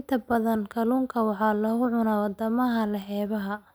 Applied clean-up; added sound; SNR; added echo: none; none; none; none.